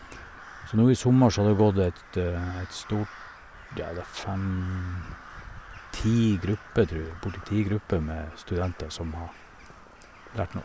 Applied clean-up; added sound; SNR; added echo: none; Crow; 18 dB; none.